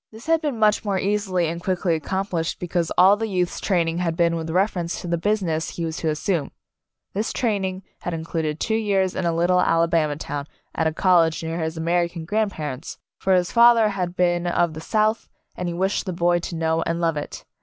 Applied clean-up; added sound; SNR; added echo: none; none; none; none.